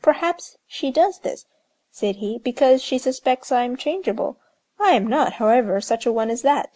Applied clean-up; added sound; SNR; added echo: none; none; none; none.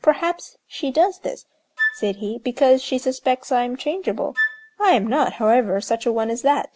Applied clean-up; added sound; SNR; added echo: none; Wind instrument, woodwind instrument; 6 dB; none.